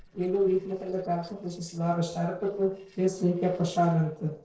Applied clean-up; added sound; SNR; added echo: neural separator model SepFormer DNS4.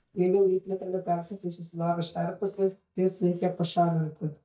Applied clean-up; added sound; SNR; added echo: neural mask model DeepFilterNet 3.